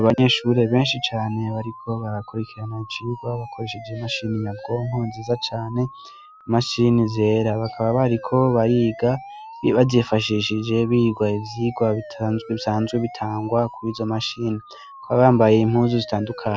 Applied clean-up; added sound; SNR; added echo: none; Siren; 17 dB; none.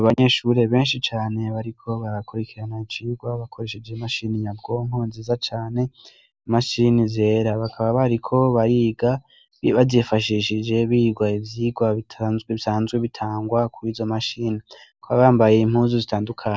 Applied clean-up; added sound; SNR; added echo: none; none; none; none.